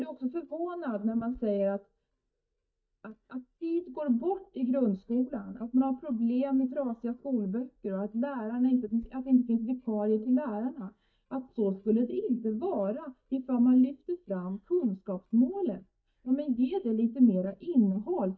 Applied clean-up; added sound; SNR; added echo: neural mask model DeepFilterNet 3.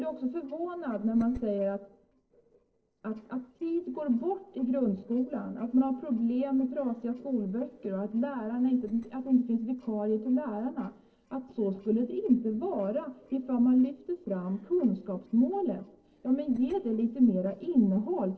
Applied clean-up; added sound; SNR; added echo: neural separator model SepFormer DNS4.